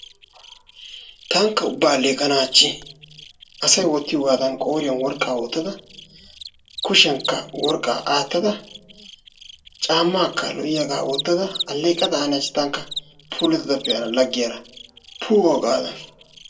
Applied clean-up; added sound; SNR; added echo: none; Cricket; 15 dB; reverberation time 0.2 s.